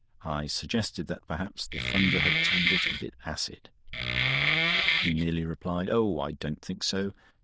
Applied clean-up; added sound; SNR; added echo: neural diffusion model UNIVERSE++.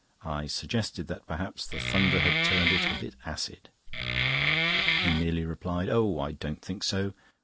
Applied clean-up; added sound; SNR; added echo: none; Wood; -4 dB; none.